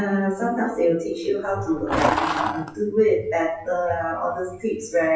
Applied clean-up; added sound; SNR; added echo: classical method WPE with log-MMSE.